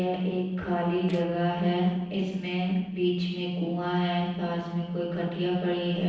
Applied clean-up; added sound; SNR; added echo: neural separator model SepFormer DNS4.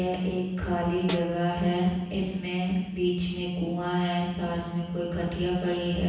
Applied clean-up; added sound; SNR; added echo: none; Snare drum; 14 dB; reverberation time 1.1 s.